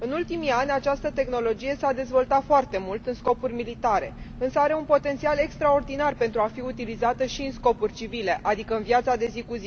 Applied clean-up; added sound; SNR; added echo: none; Engine; 16 dB; none.